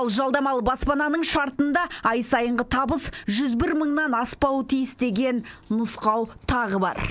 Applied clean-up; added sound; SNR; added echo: none; none; none; none.